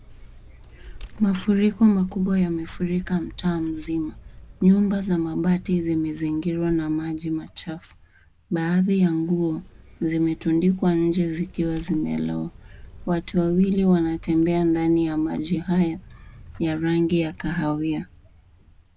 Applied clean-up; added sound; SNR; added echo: none; Vehicle; 18 dB; none.